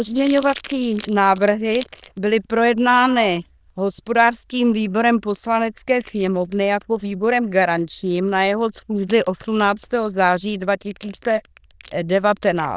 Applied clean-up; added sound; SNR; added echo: neural diffusion model UNIVERSE++.